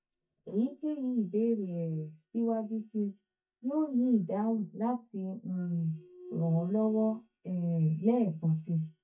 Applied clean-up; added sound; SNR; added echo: neural mask model DeepFilterNet 3.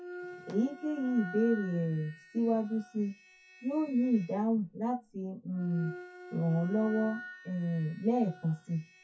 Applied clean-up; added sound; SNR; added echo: classical method WPE with log-MMSE.